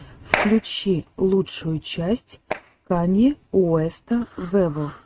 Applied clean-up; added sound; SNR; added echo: neural mask model RNNoise.